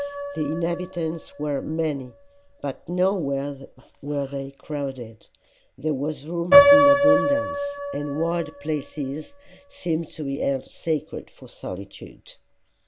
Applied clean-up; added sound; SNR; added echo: none; Piano; -2 dB; none.